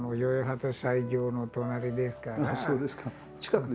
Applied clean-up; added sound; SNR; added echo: none; none; none; none.